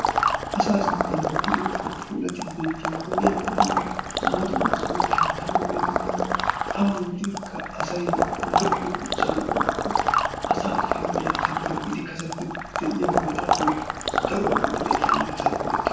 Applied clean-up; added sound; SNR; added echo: none; Water / Liquid; -5 dB; reverberation time 0.8 s.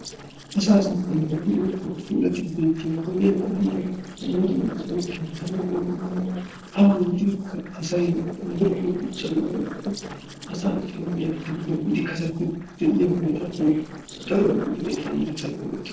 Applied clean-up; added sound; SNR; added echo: neural separator model SepFormer DNS4.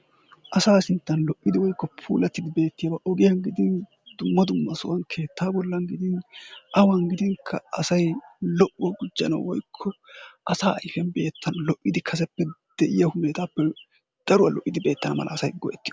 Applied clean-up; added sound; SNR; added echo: none; none; none; none.